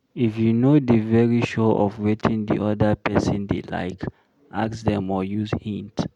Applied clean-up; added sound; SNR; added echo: none; none; none; none.